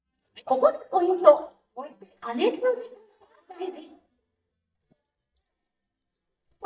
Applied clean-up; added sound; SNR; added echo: neural mask model DeepFilterNet 3.